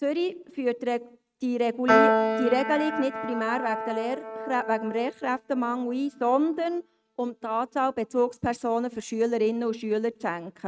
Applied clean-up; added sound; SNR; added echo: neural mask model RNNoise.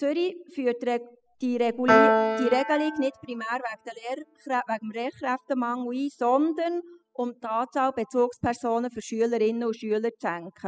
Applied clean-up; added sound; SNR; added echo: classical method spectral subtraction.